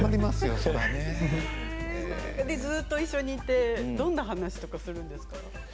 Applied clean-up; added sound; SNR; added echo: none; Bass guitar; 4 dB; none.